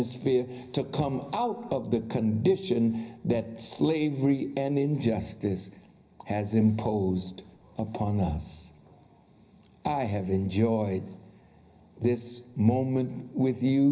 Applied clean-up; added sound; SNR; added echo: none; none; none; reverberation time 0.5 s.